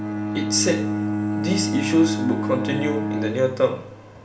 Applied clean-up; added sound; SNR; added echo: none; Bowed string instrument; 2 dB; reverberation time 0.3 s.